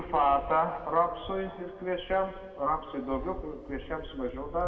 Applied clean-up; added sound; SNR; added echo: none; Fixed-wing aircraft, airplane; 14 dB; reverberation time 1.6 s.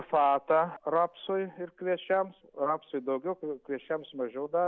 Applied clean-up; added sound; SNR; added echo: none; none; none; none.